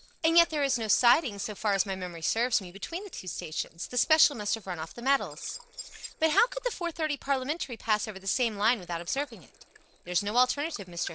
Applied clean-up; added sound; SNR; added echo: neural separator model SepFormer DNS4.